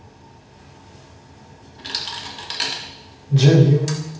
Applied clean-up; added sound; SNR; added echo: none; none; none; reverberation time 0.8 s.